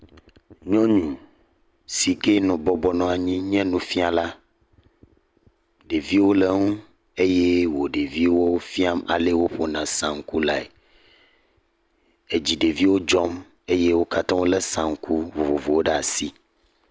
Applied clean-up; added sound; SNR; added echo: none; none; none; none.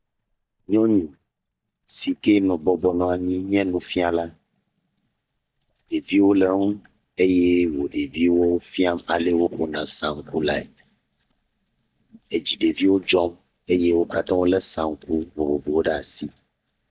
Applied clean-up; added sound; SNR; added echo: neural mask model DeepFilterNet 3.